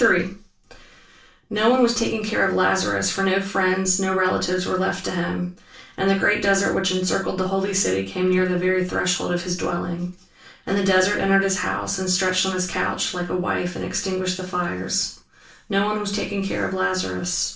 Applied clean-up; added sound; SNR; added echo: none; none; none; reverberation time 0.3 s.